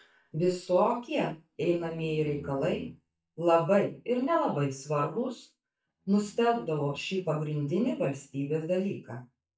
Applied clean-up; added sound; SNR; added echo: neural mask model DeepFilterNet 3.